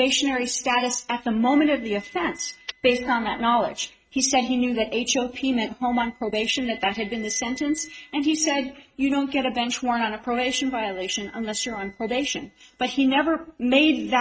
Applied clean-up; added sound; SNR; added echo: neural mask model RNNoise.